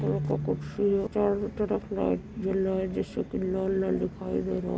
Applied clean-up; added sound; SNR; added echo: none; Guitar; 12 dB; none.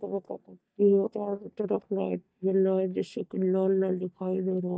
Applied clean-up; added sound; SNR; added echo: neural mask model DeepFilterNet 3.